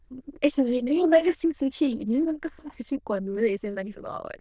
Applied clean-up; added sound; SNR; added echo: neural diffusion model UNIVERSE++.